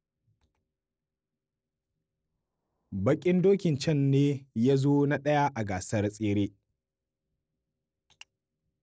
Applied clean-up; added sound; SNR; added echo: neural separator model SepFormer DNS4.